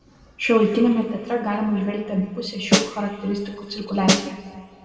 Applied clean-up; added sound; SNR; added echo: none; Snare drum; -1 dB; reverberation time 1.7 s.